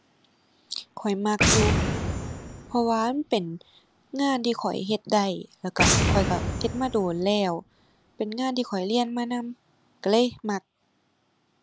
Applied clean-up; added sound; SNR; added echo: none; Boom; 1 dB; none.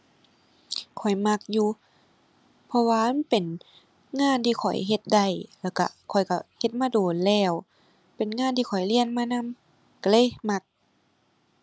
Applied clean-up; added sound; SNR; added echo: none; none; none; none.